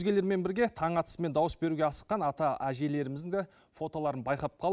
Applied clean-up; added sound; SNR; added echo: none; none; none; none.